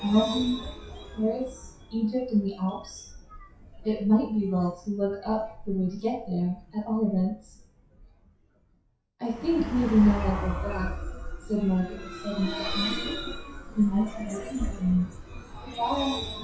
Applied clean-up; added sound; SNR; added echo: classical method WPE with log-MMSE.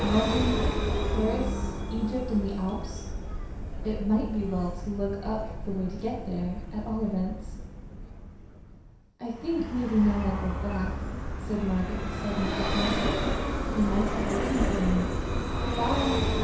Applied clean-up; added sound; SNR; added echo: none; Vehicle; 0 dB; reverberation time 0.7 s.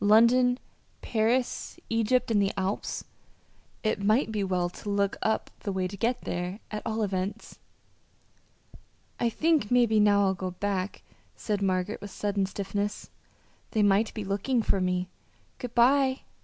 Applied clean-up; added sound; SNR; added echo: none; none; none; none.